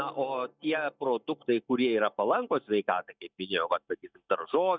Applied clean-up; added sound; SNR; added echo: neural mask model DeepFilterNet 3.